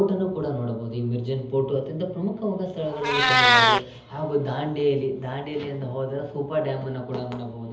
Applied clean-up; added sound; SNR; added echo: none; Meow; 1 dB; reverberation time 0.7 s.